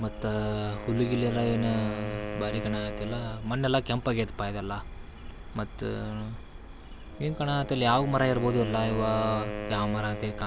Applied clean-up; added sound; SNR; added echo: none; Wind instrument, woodwind instrument; 10 dB; none.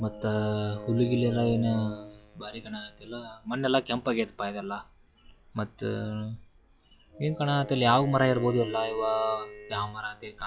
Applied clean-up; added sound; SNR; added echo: classical method log-MMSE.